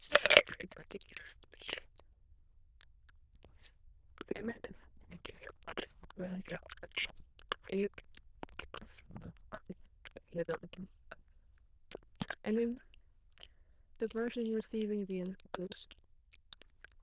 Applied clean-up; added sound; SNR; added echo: neural diffusion model UNIVERSE++.